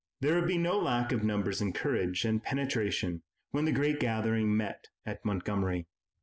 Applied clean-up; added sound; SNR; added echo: none; none; none; none.